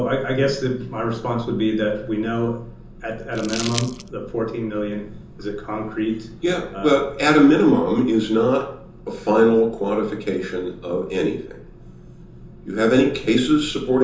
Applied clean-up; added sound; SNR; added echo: none; Crumpling, crinkling; 10 dB; reverberation time 0.6 s.